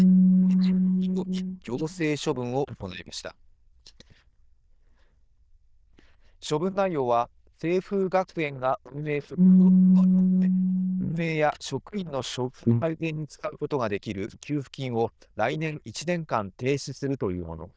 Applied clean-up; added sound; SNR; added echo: neural diffusion model UNIVERSE++.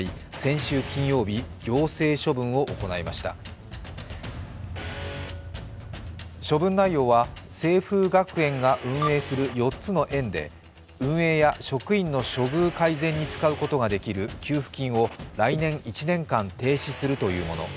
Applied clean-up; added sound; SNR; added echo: none; none; none; none.